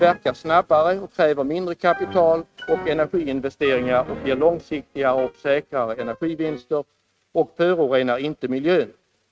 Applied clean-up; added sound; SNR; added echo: neural mask model RNNoise.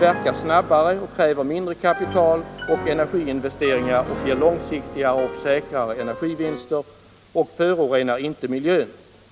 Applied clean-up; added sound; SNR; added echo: none; Piano; 12 dB; none.